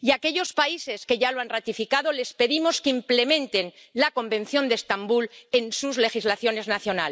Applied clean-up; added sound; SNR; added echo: none; none; none; none.